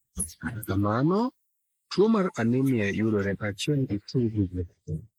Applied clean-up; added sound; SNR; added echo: neural mask model Resemble Enhance denoiser.